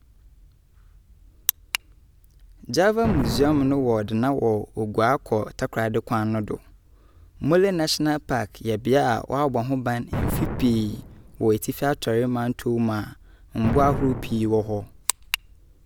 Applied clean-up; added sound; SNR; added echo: none; Explosion; 6 dB; none.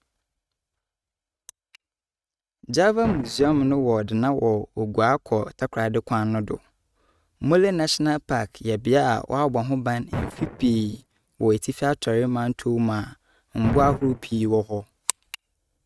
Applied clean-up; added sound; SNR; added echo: neural mask model RNNoise.